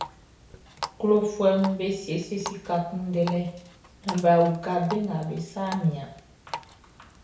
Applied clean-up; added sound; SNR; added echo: none; Water tap, faucet; 14 dB; reverberation time 0.6 s.